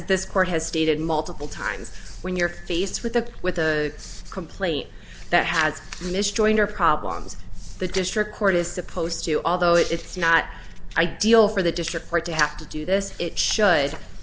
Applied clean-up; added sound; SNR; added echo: none; none; none; none.